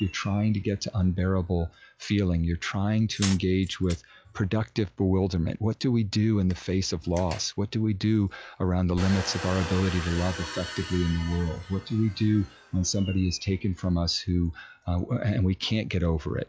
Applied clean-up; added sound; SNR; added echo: classical method log-MMSE.